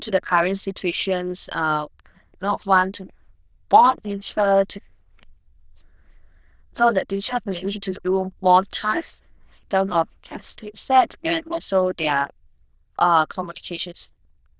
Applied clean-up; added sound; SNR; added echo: neural diffusion model UNIVERSE++.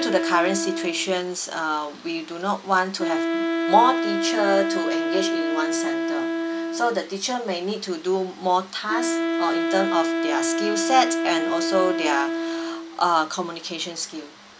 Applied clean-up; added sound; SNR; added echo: none; Wind instrument, woodwind instrument; 1 dB; none.